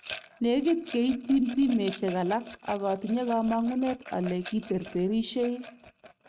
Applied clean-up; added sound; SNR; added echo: neural mask model RNNoise.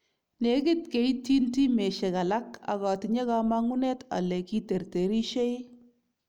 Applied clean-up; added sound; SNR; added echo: none; none; none; none.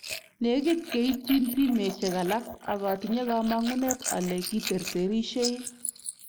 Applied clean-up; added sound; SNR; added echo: neural mask model Resemble Enhance denoiser.